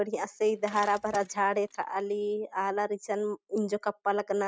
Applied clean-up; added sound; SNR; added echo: neural mask model RNNoise.